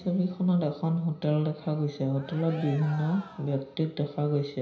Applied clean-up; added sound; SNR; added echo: none; Cheering; 18 dB; reverberation time 0.5 s.